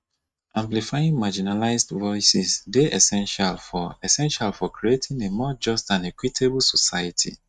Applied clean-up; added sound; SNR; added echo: neural mask model RNNoise.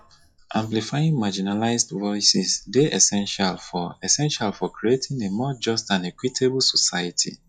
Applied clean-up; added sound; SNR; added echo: classical method log-MMSE.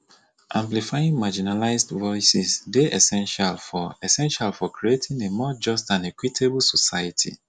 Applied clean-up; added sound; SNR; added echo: none; none; none; none.